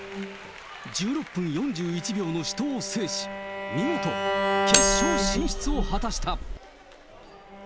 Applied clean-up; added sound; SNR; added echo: none; Cutlery, silverware + Bowed string instrument; -2 dB; none.